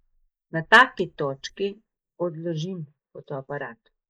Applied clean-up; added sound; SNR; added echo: neural mask model Resemble Enhance denoiser.